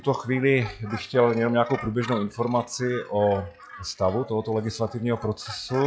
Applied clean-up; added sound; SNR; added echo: classical method log-MMSE.